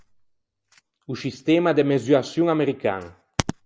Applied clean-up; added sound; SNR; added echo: none; none; none; none.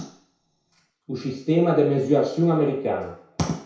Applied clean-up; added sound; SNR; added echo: none; none; none; reverberation time 0.6 s.